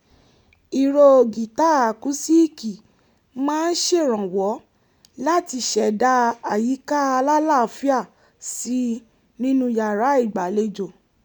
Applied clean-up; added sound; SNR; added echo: none; none; none; none.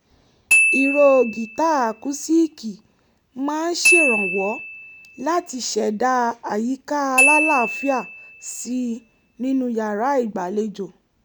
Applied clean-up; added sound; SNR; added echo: none; Glockenspiel; 2 dB; none.